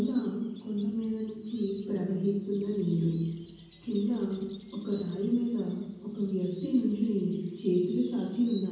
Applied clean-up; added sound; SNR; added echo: none; Insect; 13 dB; reverberation time 1.2 s.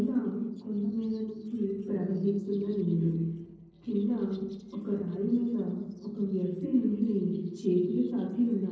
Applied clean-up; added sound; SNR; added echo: neural separator model SepFormer DNS4.